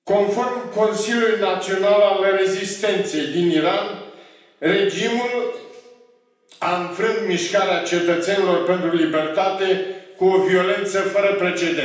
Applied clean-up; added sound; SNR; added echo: none; none; none; reverberation time 0.9 s.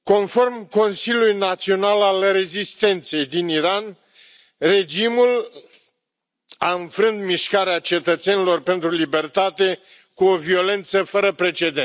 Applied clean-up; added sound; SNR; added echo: none; none; none; none.